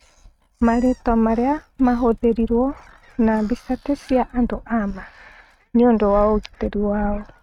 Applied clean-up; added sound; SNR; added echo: neural mask model RNNoise.